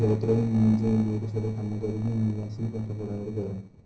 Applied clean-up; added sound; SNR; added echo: neural separator model SepFormer DNS4.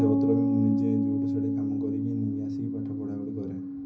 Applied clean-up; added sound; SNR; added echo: none; Piano; -4 dB; reverberation time 0.5 s.